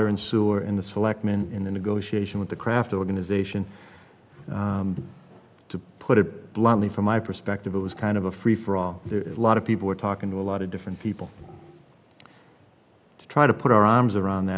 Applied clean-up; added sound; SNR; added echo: none; none; none; none.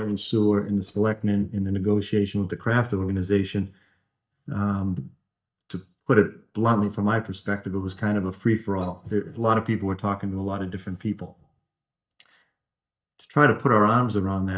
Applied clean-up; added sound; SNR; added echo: neural mask model DeepFilterNet 3.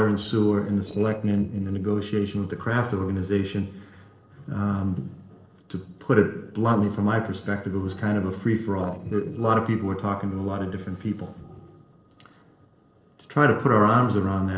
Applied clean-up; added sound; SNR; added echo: neural separator model SepFormer DNS4.